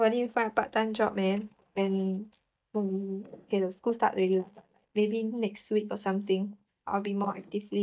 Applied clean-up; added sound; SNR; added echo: neural mask model DeepFilterNet 3.